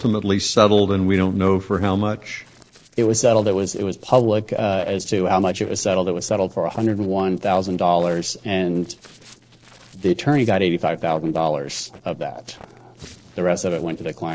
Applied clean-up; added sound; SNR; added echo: neural separator model SepFormer DNS4.